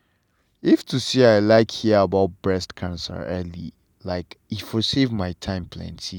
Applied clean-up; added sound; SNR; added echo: none; none; none; none.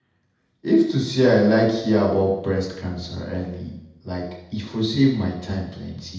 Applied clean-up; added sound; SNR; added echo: none; none; none; reverberation time 0.8 s.